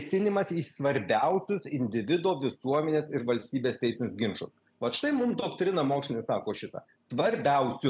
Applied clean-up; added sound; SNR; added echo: none; none; none; none.